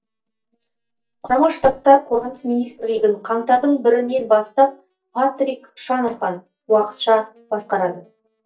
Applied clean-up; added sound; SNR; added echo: neural mask model DeepFilterNet 3.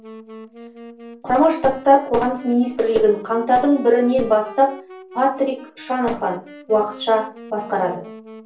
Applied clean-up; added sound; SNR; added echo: none; Wind instrument, woodwind instrument; 19 dB; reverberation time 0.3 s.